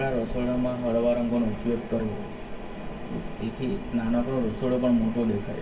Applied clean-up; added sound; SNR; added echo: none; none; none; reverberation time 0.2 s.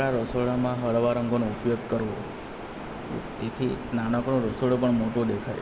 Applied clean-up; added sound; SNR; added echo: none; none; none; none.